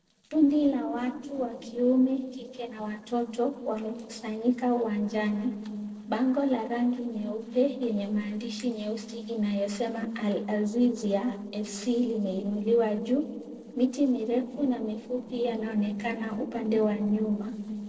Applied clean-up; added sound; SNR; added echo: neural separator model SepFormer DNS4.